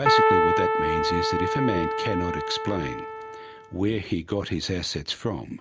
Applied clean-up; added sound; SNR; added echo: none; Keyboard (musical); -4 dB; none.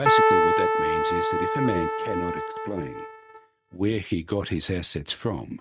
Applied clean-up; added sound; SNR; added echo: neural mask model RNNoise.